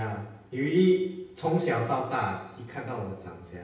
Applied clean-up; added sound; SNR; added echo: none; none; none; reverberation time 0.9 s.